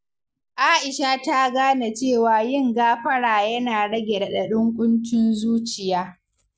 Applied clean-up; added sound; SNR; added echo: none; none; none; none.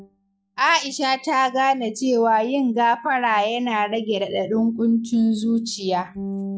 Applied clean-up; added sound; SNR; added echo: neural mask model DeepFilterNet 3.